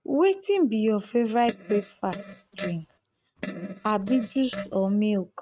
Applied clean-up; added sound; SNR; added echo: neural mask model RNNoise.